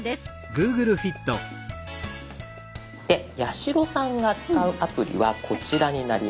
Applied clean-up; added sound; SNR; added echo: none; none; none; none.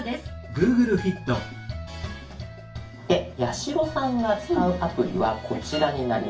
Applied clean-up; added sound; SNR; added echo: none; none; none; reverberation time 0.3 s.